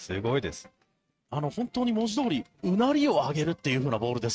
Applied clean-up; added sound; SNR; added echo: neural mask model RNNoise.